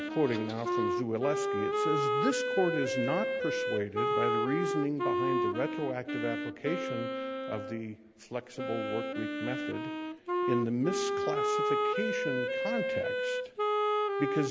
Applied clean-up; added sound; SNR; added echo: none; Wind instrument, woodwind instrument; -3 dB; none.